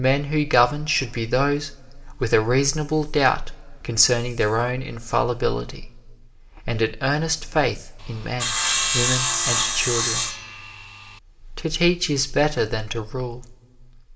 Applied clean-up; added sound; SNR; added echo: none; Sawing; 1 dB; reverberation time 0.8 s.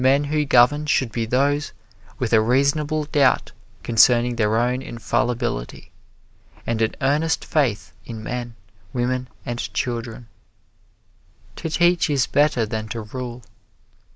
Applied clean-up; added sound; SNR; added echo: none; none; none; none.